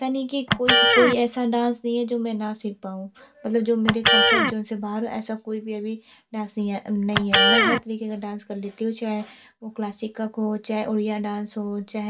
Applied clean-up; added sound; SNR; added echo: none; Electric guitar; -1 dB; reverberation time 0.2 s.